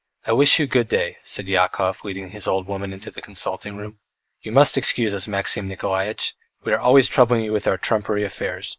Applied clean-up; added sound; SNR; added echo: neural mask model Resemble Enhance denoiser.